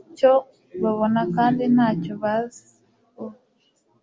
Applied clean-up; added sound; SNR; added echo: none; none; none; none.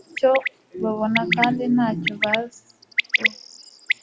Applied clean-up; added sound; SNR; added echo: none; Bird; 3 dB; none.